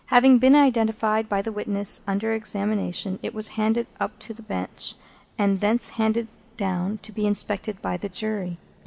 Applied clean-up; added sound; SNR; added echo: none; none; none; none.